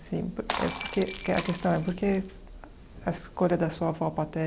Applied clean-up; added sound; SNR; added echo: none; Shatter; 5 dB; none.